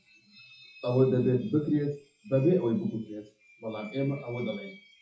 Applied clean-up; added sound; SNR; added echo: classical method WPE with log-MMSE.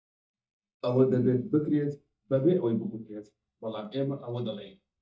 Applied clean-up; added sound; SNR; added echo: neural mask model DeepFilterNet 3.